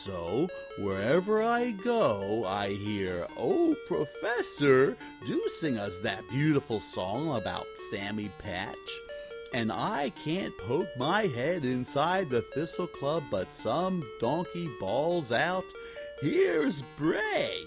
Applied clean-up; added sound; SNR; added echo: none; Ringtone; 14 dB; none.